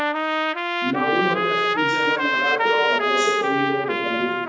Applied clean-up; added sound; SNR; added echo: none; Trumpet; -4 dB; reverberation time 1.0 s.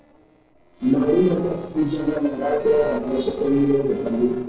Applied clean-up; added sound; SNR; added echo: neural separator model SepFormer DNS4.